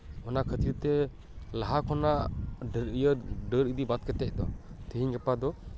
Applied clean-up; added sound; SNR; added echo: none; none; none; none.